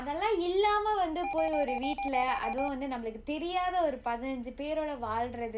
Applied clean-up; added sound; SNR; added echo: none; Alarm; 3 dB; none.